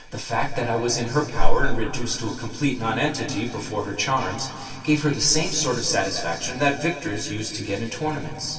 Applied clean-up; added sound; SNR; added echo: none; none; none; reverberation time 2.5 s.